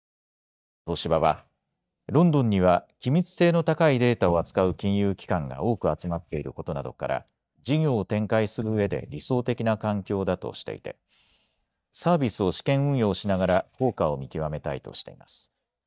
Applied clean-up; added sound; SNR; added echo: neural mask model DeepFilterNet 3.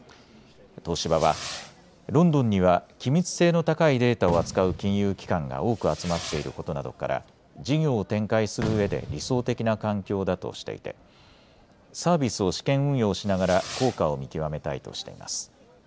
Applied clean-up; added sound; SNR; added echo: none; Fireworks; 16 dB; none.